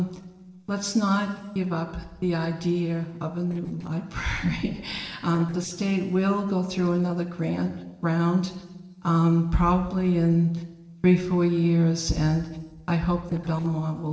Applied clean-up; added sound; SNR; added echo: neural separator model SepFormer DNS4.